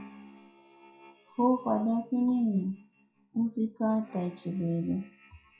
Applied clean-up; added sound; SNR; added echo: classical method WPE with log-MMSE.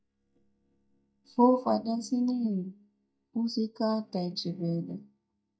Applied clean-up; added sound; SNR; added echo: neural mask model DeepFilterNet 3.